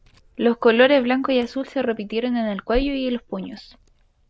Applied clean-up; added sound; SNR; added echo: none; Liquid; 18 dB; none.